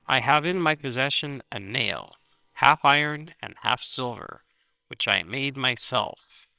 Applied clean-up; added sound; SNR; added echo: neural separator model SepFormer WHAMR!.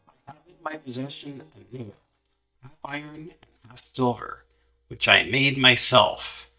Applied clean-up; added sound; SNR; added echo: neural mask model DeepFilterNet 3.